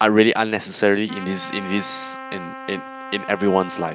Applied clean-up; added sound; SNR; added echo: none; Trumpet; 14 dB; none.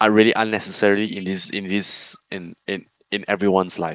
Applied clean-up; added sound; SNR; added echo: neural mask model Resemble Enhance denoiser.